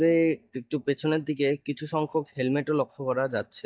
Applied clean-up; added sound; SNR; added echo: neural mask model DeepFilterNet 3.